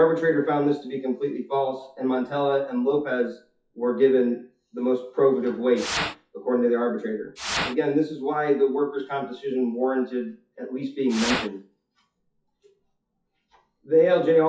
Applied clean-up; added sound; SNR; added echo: classical method WPE with log-MMSE.